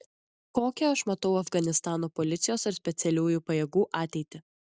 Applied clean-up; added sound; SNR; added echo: none; none; none; none.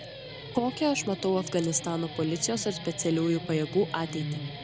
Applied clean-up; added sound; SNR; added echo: none; Guitar; 10 dB; none.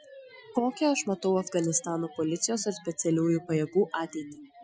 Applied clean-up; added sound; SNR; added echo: classical method Wiener filter.